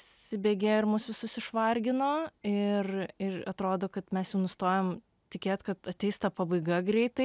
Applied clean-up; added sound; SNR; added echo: none; none; none; none.